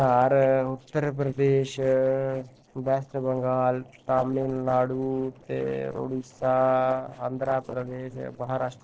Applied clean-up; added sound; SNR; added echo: neural separator model SepFormer DNS4.